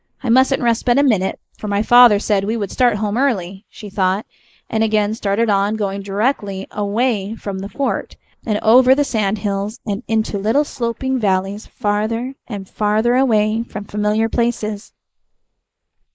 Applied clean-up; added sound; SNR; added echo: neural mask model Resemble Enhance denoiser.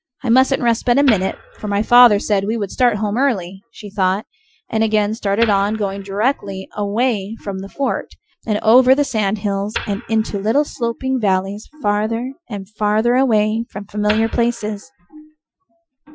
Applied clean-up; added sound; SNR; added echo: classical method Wiener filter.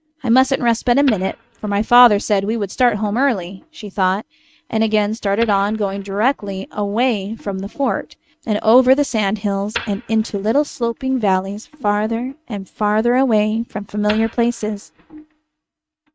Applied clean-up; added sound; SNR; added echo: neural mask model RNNoise.